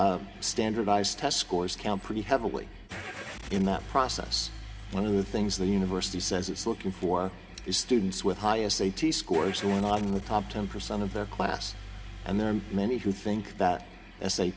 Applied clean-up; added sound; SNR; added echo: none; Engine starting / Car; 13 dB; reverberation time 0.3 s.